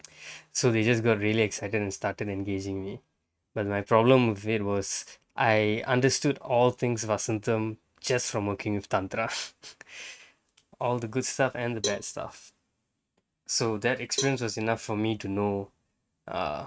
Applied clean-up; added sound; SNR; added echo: neural mask model RNNoise.